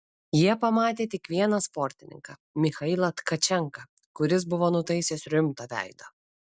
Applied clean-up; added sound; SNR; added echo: none; none; none; none.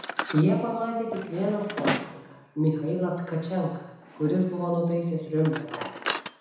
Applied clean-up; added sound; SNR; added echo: none; Drawer open or close; 8 dB; reverberation time 1.0 s.